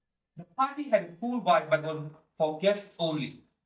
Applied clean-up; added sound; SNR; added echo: neural mask model DeepFilterNet 3.